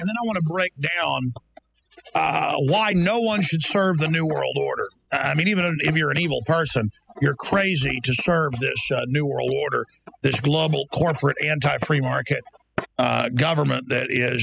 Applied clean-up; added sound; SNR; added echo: classical method spectral subtraction.